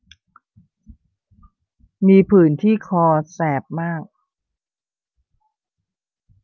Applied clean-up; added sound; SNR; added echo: none; none; none; none.